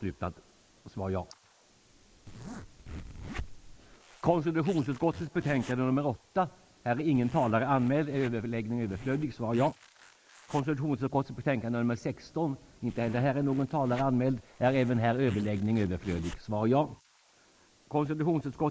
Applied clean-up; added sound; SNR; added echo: neural mask model Resemble Enhance denoiser.